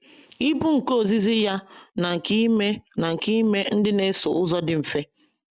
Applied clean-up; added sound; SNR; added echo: none; none; none; none.